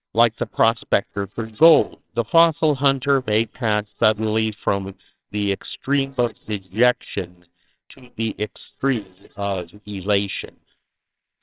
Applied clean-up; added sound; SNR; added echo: neural separator model SepFormer WHAMR!.